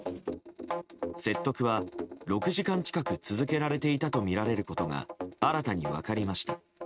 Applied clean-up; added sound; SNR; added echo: neural mask model RNNoise.